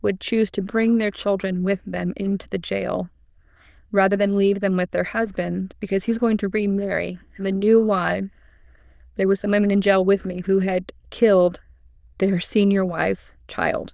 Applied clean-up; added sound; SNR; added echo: neural diffusion model UNIVERSE++.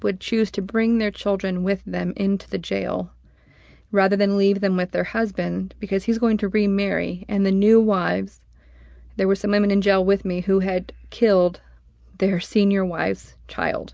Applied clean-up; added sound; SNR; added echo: none; none; none; none.